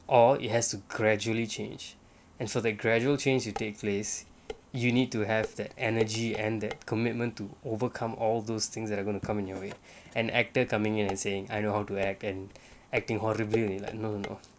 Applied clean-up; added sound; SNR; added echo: none; Dishes, pots, and pans; 12 dB; none.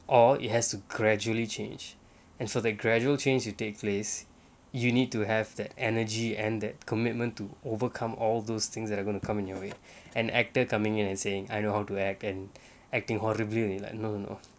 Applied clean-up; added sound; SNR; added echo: none; none; none; none.